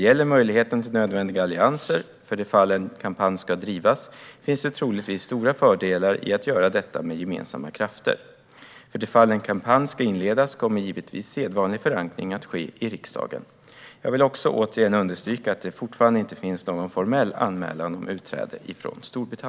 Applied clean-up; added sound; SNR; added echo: none; none; none; none.